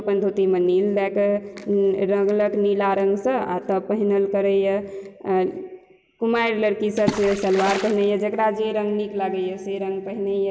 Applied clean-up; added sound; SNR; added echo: none; Water / Splash, splatter; 9 dB; none.